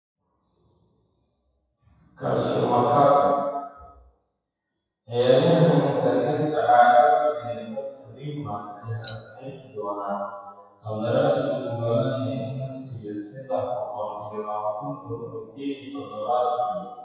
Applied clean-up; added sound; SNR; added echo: classical method WPE with log-MMSE.